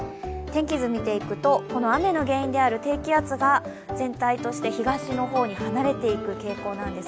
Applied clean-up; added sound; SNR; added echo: none; none; none; none.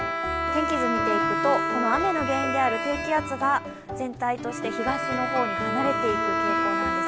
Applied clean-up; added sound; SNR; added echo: none; Bowed string instrument; 0 dB; none.